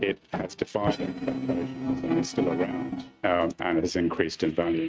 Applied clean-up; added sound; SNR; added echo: neural mask model RNNoise.